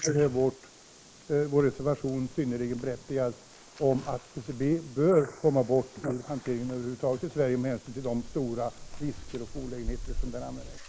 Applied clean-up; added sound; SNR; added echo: neural mask model Resemble Enhance denoiser.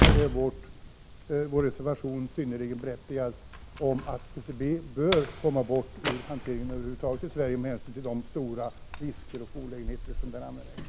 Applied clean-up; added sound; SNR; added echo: none; Slam; 2 dB; none.